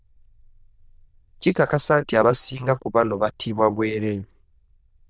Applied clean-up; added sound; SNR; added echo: neural diffusion model UNIVERSE++.